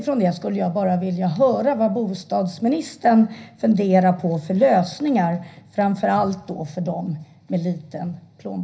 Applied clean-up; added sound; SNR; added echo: none; none; none; reverberation time 0.5 s.